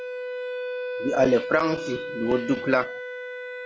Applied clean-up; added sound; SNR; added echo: none; Wind instrument, woodwind instrument; 6 dB; none.